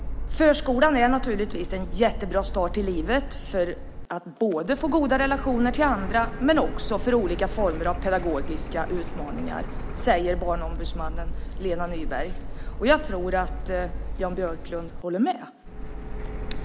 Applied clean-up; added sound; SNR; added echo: none; Printer; 4 dB; none.